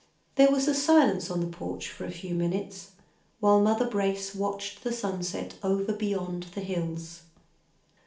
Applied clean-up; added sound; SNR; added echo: none; none; none; reverberation time 0.4 s.